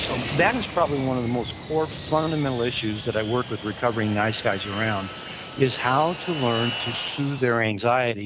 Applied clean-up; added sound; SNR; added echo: none; Fixed-wing aircraft, airplane; 10 dB; none.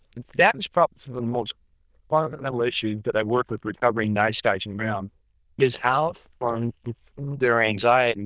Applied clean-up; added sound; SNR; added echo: neural diffusion model UNIVERSE++.